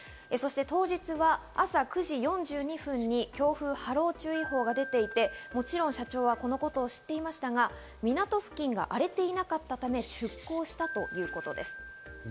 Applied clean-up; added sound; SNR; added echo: none; Wind chime; 16 dB; none.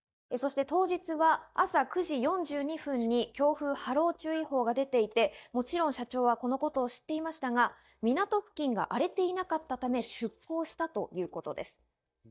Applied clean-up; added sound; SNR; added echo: neural mask model DeepFilterNet 3.